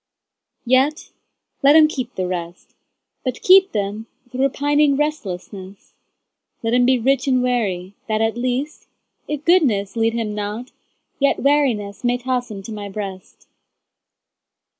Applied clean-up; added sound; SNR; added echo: none; none; none; none.